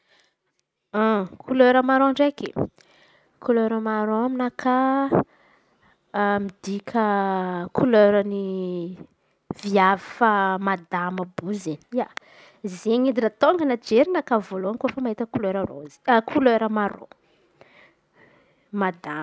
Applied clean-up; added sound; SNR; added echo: none; none; none; none.